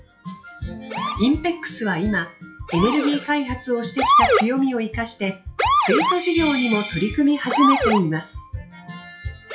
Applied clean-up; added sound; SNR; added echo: classical method WPE with log-MMSE.